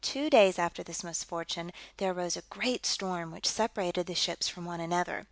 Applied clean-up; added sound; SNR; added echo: none; none; none; none.